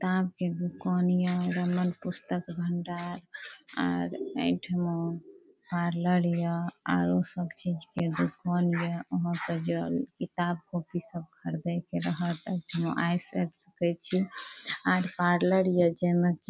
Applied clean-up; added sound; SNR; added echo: none; none; none; none.